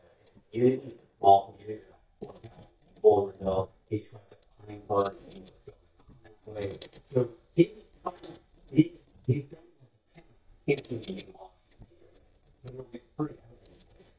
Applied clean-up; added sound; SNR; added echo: neural mask model DeepFilterNet 3.